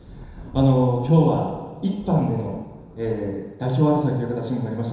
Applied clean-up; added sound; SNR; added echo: none; Thunder; 20 dB; reverberation time 1.0 s.